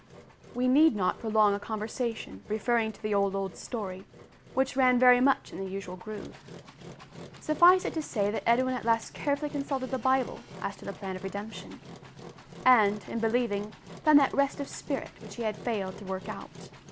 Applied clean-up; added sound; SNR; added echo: none; Engine; 18 dB; none.